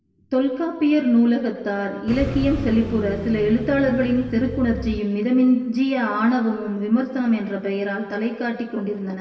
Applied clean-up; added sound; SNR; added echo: none; Car; 8 dB; reverberation time 1.1 s.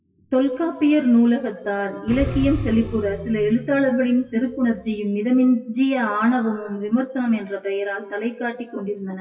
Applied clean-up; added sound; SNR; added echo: classical method WPE with log-MMSE.